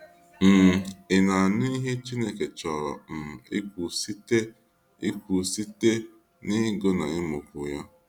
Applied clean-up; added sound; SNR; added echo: none; none; none; none.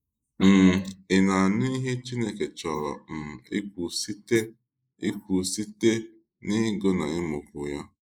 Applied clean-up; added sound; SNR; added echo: neural mask model Resemble Enhance denoiser.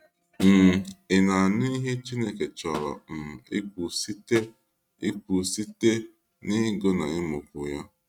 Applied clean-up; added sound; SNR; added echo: neural mask model RNNoise.